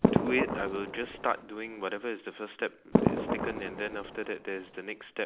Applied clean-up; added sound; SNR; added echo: none; Fireworks; -3 dB; none.